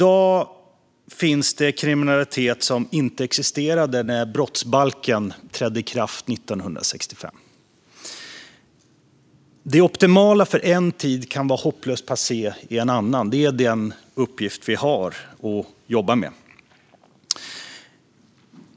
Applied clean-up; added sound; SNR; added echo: none; none; none; none.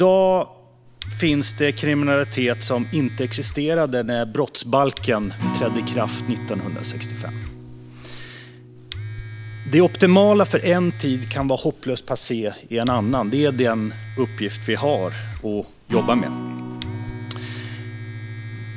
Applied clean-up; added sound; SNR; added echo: none; Domestic sounds, home sounds + Acoustic guitar; 10 dB; none.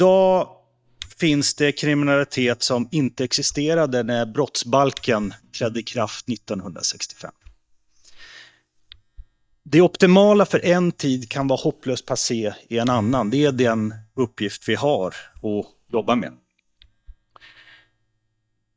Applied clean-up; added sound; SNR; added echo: neural mask model DeepFilterNet 3.